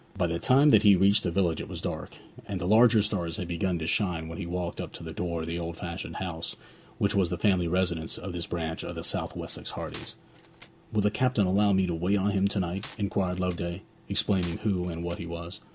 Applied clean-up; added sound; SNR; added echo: none; Glass; 18 dB; none.